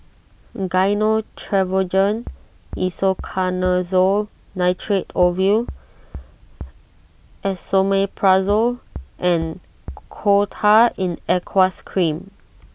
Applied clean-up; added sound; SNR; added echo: none; Bass drum; 15 dB; none.